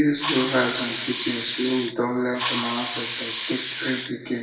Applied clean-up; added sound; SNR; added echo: none; Hiss; 5 dB; reverberation time 1.2 s.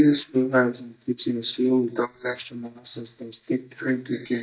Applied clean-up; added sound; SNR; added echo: neural mask model DeepFilterNet 3.